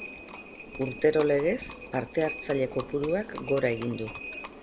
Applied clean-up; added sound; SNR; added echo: none; Livestock, farm animals, working animals; 12 dB; none.